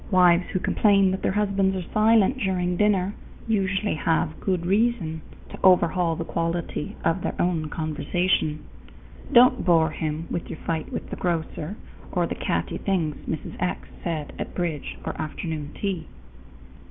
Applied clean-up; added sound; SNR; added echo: none; none; none; none.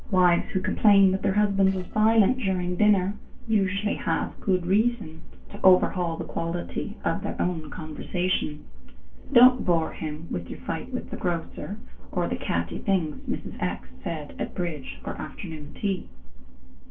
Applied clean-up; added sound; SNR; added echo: neural separator model SepFormer DNS4.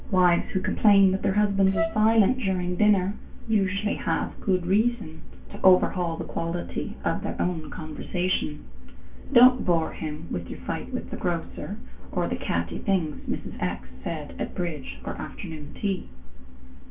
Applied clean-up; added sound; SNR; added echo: none; Wind instrument, woodwind instrument; 7 dB; reverberation time 0.2 s.